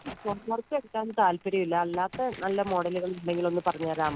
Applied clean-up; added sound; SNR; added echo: none; Crack; 18 dB; none.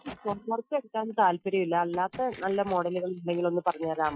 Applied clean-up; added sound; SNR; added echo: classical method Wiener filter.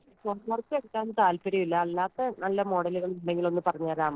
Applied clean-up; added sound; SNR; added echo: neural separator model SepFormer DNS4.